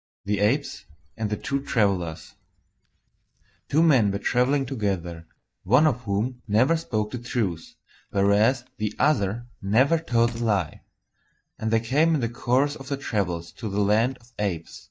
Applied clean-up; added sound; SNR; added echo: neural mask model DeepFilterNet 3.